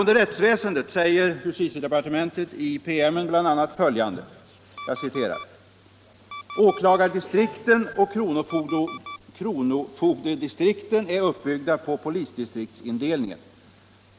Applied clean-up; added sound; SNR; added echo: none; Alarm + Bowed string instrument; 17 dB; none.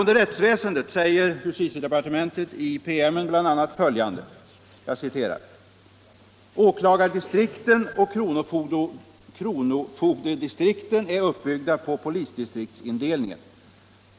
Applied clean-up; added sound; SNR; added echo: none; none; none; none.